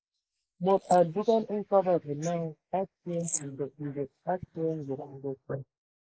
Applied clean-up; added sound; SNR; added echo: neural mask model Resemble Enhance denoiser.